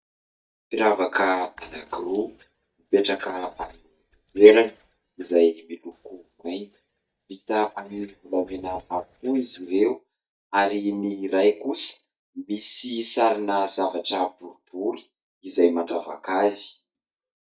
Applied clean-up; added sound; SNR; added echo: neural mask model DeepFilterNet 3.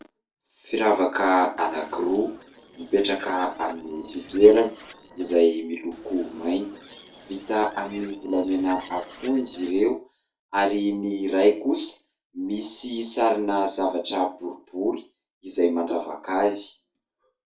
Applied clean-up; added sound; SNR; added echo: neural separator model SepFormer DNS4.